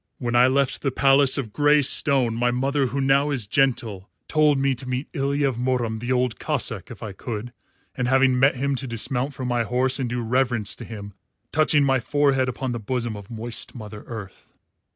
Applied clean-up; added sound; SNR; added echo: none; none; none; none.